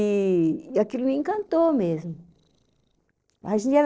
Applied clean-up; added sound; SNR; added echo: neural separator model SepFormer DNS4.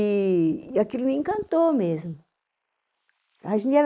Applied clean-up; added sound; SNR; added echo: neural mask model Resemble Enhance denoiser.